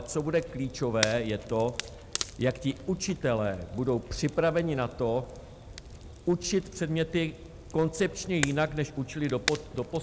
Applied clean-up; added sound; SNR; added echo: none; Crackle; 11 dB; none.